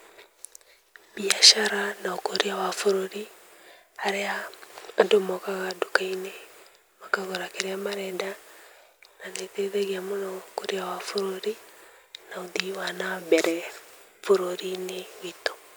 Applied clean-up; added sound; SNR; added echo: none; none; none; none.